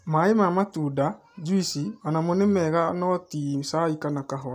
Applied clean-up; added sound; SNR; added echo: none; none; none; none.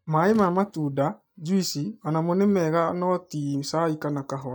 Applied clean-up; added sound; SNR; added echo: neural mask model DeepFilterNet 3.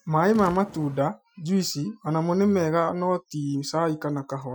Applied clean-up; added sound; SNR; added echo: classical method Wiener filter.